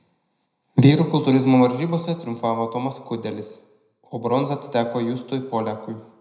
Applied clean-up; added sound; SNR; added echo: none; none; none; reverberation time 0.8 s.